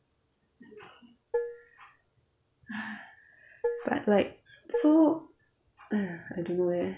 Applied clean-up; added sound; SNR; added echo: none; Dishes, pots, and pans; 5 dB; none.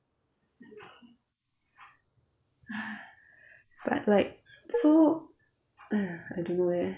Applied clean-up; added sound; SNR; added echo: neural mask model Resemble Enhance denoiser.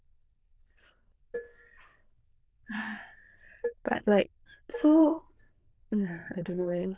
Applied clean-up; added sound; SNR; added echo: neural diffusion model UNIVERSE++.